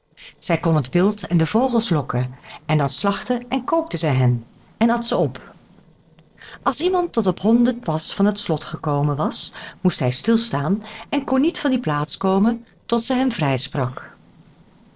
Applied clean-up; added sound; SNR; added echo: neural separator model SepFormer DNS4.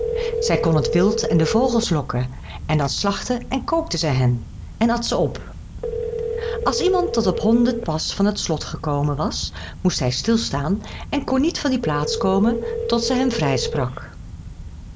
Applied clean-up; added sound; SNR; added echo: none; Telephone; 6 dB; none.